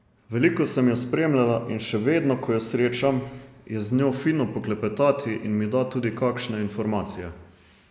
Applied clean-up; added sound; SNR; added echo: none; none; none; none.